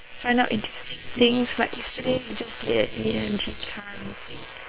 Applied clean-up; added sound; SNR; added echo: neural separator model SepFormer WHAM!.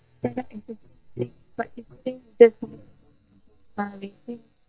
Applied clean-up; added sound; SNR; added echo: neural mask model DeepFilterNet 3.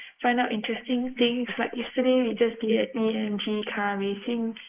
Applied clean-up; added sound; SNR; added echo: neural mask model Resemble Enhance denoiser.